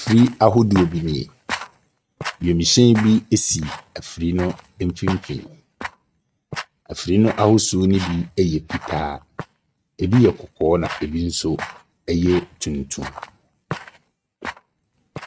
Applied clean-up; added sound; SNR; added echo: neural mask model RNNoise.